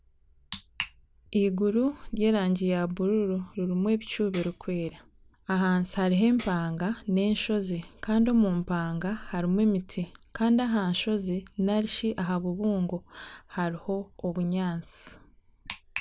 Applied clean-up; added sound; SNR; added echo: none; Tambourine; 9 dB; none.